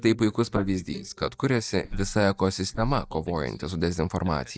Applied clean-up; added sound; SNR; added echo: neural mask model DeepFilterNet 3.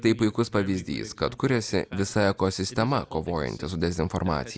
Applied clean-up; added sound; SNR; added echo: none; none; none; none.